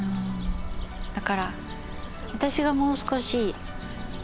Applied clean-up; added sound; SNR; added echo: none; Bird; 6 dB; none.